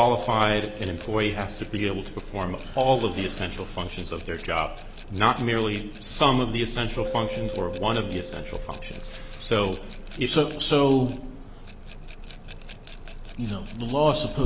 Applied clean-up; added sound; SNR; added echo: none; Keyboard (musical) + Rattle / Glass; 15 dB; none.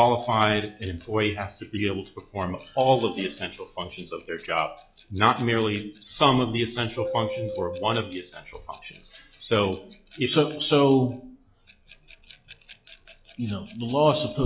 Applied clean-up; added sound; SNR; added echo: classical method log-MMSE.